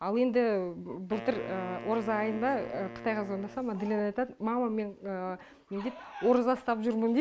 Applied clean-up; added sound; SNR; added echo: none; Wind instrument, woodwind instrument; 14 dB; none.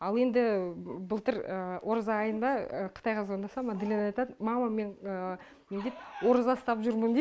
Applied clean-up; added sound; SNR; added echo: none; none; none; none.